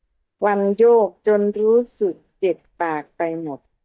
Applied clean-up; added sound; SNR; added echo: neural mask model DeepFilterNet 3.